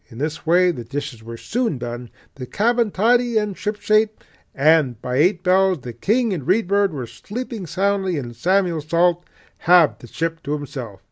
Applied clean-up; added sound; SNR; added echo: none; none; none; none.